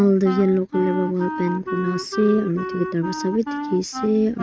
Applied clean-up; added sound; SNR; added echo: neural mask model RNNoise.